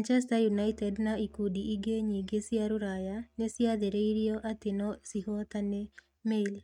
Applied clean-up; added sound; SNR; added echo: neural mask model RNNoise.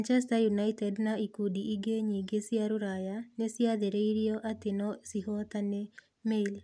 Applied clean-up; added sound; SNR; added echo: none; none; none; none.